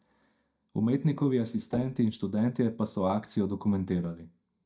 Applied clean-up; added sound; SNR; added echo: neural mask model DeepFilterNet 3.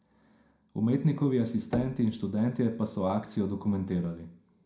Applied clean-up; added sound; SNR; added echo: none; Knock / Wood; 16 dB; reverberation time 0.4 s.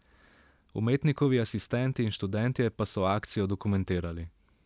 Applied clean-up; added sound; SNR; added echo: none; none; none; none.